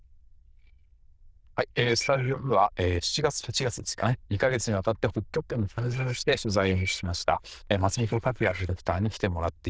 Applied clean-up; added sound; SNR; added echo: neural diffusion model UNIVERSE++.